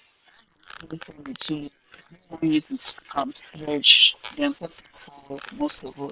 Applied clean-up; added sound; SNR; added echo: neural separator model SepFormer WHAM!.